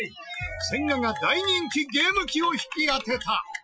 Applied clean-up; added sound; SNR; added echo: classical method Wiener filter.